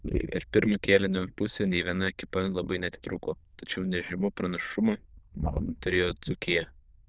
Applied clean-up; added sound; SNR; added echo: neural diffusion model UNIVERSE++.